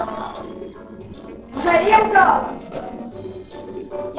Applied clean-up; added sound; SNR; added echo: neural separator model SepFormer DNS4.